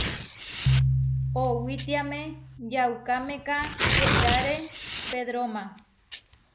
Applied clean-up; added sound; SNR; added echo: none; Tearing + Piano; -3 dB; none.